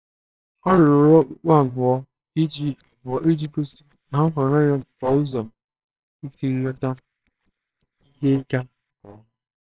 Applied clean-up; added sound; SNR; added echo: neural separator model SepFormer WHAMR!.